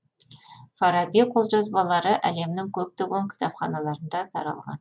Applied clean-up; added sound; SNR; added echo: none; none; none; none.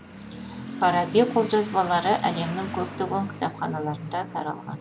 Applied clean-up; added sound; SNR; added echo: none; Motorcycle / Accelerating, revving, vroom; 11 dB; none.